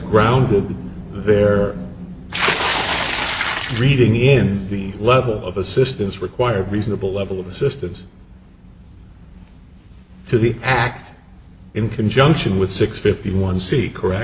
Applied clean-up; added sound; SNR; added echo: none; Water / Splash, splatter; 1 dB; none.